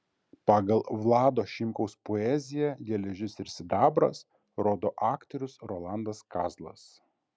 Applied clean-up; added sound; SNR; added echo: none; none; none; none.